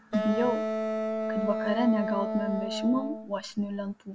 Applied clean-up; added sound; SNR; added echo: none; Wind instrument, woodwind instrument; 1 dB; none.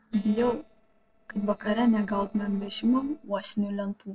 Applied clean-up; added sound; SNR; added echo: neural separator model SepFormer DNS4.